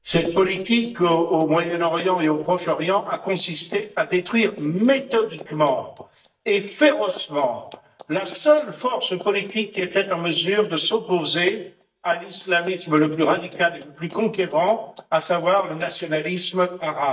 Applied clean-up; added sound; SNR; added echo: neural mask model DeepFilterNet 3.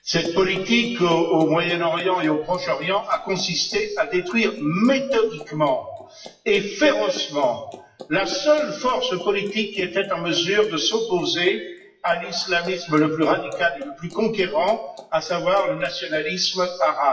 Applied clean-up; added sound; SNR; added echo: classical method WPE with log-MMSE.